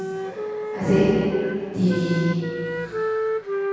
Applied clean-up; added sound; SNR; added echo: none; Wind instrument, woodwind instrument; 4 dB; reverberation time 2.2 s.